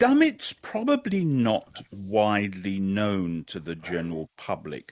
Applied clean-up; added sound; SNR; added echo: neural mask model Resemble Enhance denoiser.